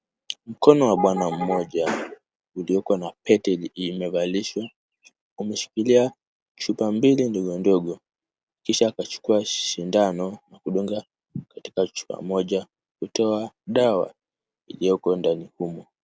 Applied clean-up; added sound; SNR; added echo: none; none; none; none.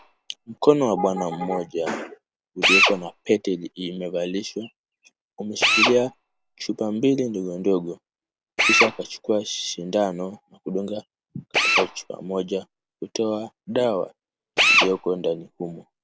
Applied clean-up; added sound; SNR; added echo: none; Drill; 1 dB; none.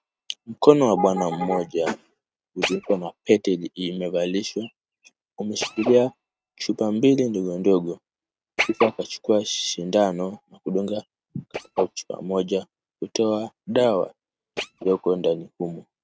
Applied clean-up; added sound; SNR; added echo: neural mask model RNNoise.